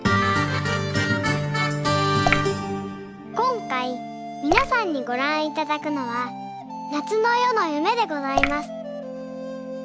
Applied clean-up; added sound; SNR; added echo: none; Drip / Water; -1 dB; none.